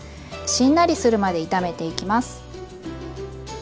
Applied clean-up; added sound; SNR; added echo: none; none; none; none.